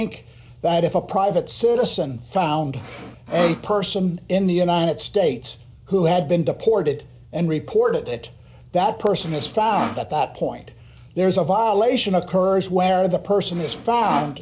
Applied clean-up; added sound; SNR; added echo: none; Sawing; 12 dB; none.